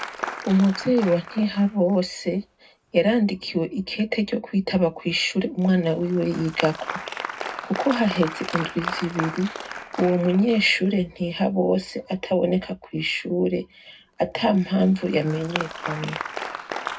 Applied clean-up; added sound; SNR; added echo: none; Applause; 12 dB; reverberation time 0.3 s.